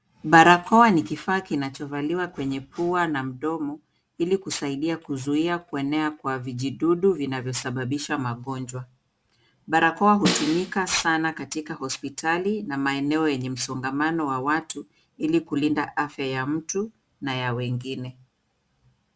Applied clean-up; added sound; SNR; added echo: none; Snare drum; 4 dB; none.